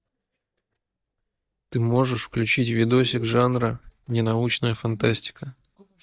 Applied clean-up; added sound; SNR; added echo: neural mask model DeepFilterNet 3.